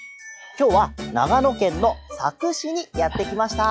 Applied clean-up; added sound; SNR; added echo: classical method log-MMSE.